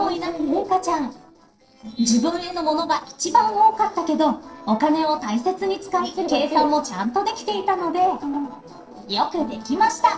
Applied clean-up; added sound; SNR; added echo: neural separator model SepFormer DNS4.